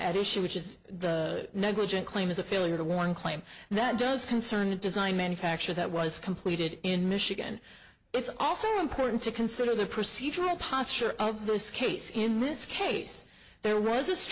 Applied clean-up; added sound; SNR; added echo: none; Wind instrument, woodwind instrument; 20 dB; none.